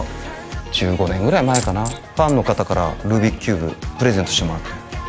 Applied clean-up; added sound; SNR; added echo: none; Coin (dropping); 12 dB; none.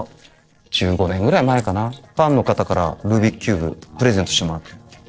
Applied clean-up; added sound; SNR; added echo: neural separator model SepFormer DNS4.